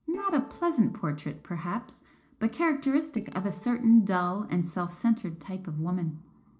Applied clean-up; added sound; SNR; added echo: neural separator model SepFormer DNS4.